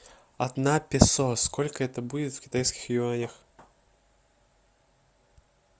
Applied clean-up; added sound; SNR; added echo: none; none; none; none.